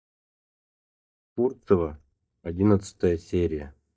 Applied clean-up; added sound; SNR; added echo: neural mask model DeepFilterNet 3.